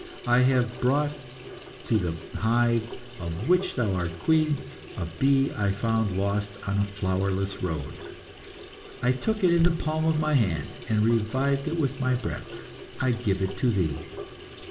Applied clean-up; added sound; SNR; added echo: none; Sink (filling or washing) / Water tap, faucet; 13 dB; reverberation time 1.5 s.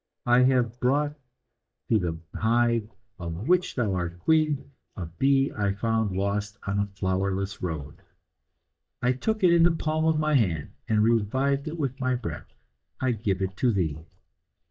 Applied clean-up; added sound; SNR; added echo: neural mask model DeepFilterNet 3.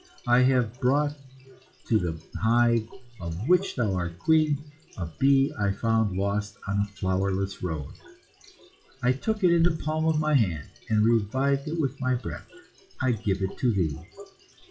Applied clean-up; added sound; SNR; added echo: classical method WPE with log-MMSE.